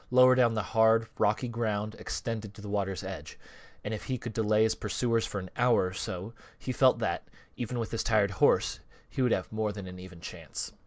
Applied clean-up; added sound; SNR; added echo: none; none; none; none.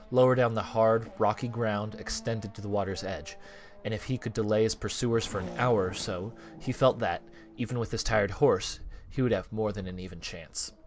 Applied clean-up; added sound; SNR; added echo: none; Race car, auto racing / Accelerating, revving, vroom; 18 dB; none.